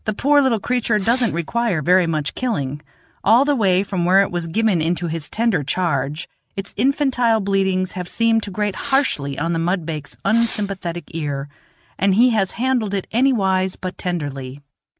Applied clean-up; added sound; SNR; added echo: neural mask model RNNoise.